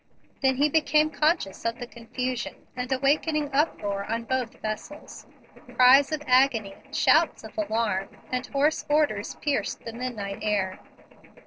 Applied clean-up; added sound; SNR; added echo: neural separator model SepFormer DNS4.